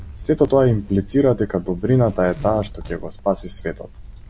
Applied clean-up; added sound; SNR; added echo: none; Zipper (clothing); 16 dB; none.